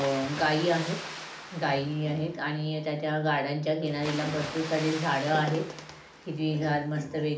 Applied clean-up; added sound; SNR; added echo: none; Water; 13 dB; reverberation time 0.4 s.